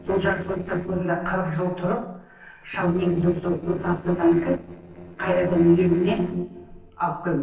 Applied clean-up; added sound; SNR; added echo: neural separator model SepFormer DNS4.